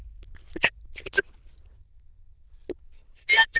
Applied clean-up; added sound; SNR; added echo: neural diffusion model UNIVERSE++.